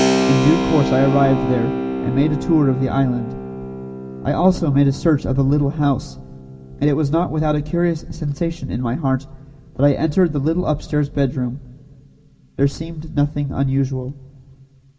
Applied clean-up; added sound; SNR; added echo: none; Keyboard (musical); 7 dB; reverberation time 0.4 s.